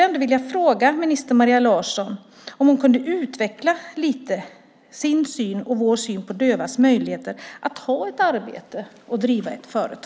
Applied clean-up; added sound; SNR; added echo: none; none; none; none.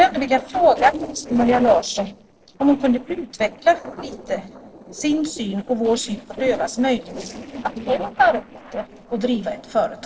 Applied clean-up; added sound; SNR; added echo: neural separator model SepFormer DNS4.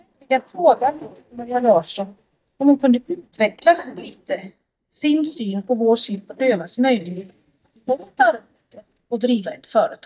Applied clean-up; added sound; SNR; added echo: neural mask model DeepFilterNet 3.